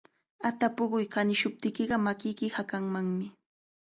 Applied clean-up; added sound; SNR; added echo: none; none; none; none.